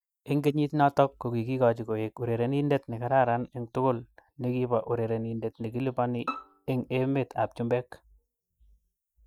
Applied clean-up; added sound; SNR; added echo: neural mask model DeepFilterNet 3.